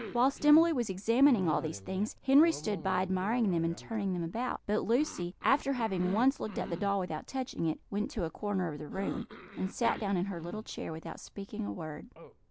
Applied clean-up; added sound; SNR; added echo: none; Cough; 17 dB; none.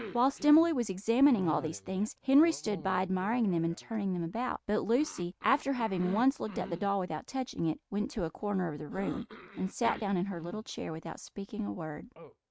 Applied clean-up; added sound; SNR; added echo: neural mask model RNNoise.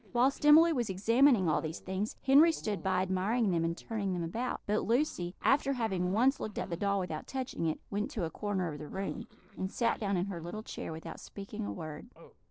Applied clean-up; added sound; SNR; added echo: neural separator model SepFormer DNS4.